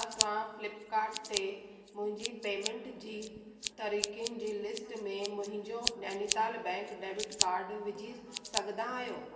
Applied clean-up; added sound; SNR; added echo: none; Scissors; 3 dB; reverberation time 1.2 s.